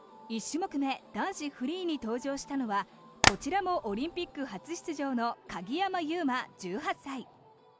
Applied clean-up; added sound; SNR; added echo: none; Tap; -4 dB; none.